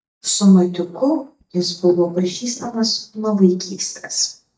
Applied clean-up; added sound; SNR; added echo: neural mask model DeepFilterNet 3.